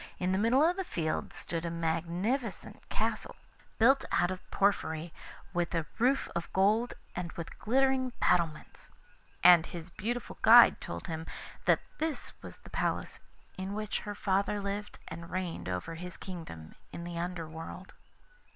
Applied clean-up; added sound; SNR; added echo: none; none; none; none.